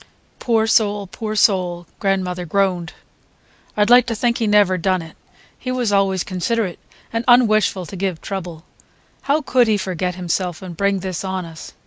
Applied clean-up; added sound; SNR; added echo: none; none; none; none.